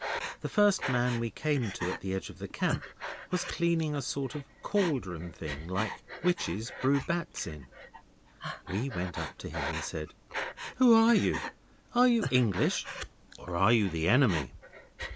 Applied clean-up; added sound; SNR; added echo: none; Breathing; 11 dB; none.